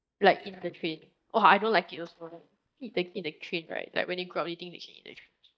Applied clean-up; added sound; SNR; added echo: neural mask model DeepFilterNet 3.